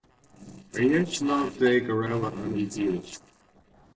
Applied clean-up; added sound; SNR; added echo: neural separator model SepFormer DNS4.